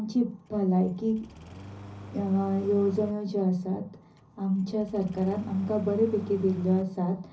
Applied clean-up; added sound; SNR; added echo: none; Engine starting; 17 dB; reverberation time 0.5 s.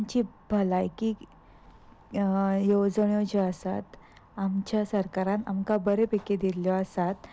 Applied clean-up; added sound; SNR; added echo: none; none; none; none.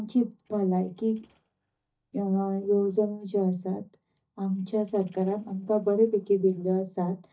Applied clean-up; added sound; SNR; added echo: neural mask model DeepFilterNet 3.